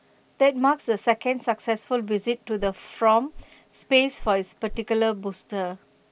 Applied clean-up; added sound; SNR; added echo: none; Walk, footsteps; 18 dB; none.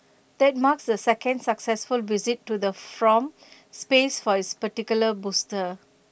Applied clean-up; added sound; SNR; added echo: none; none; none; none.